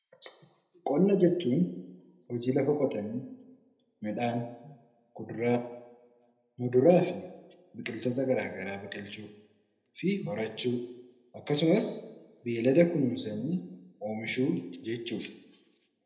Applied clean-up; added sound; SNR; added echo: none; none; none; reverberation time 0.7 s.